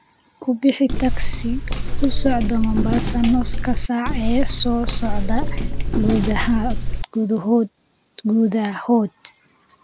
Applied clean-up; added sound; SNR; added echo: none; Walk, footsteps; -2 dB; none.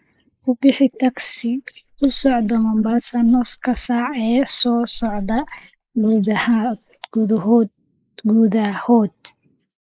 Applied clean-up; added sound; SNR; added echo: neural mask model Resemble Enhance denoiser.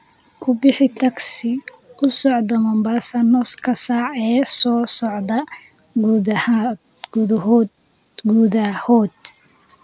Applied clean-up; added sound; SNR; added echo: none; none; none; none.